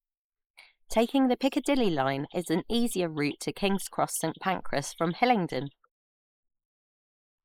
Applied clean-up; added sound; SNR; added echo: neural mask model Resemble Enhance denoiser.